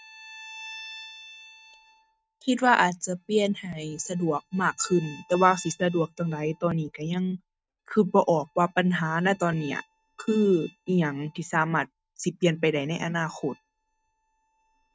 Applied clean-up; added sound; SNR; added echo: neural mask model RNNoise.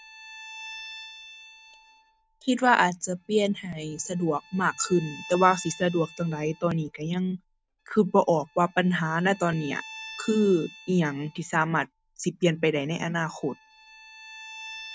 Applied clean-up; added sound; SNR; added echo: none; Bowed string instrument; 19 dB; none.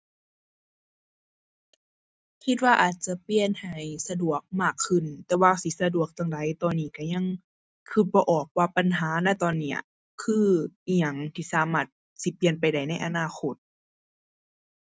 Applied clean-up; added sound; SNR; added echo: none; none; none; none.